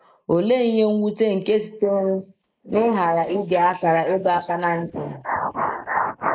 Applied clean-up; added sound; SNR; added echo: neural mask model Resemble Enhance denoiser.